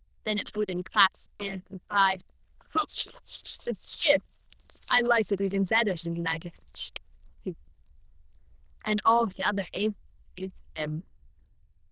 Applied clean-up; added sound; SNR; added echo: neural diffusion model UNIVERSE++.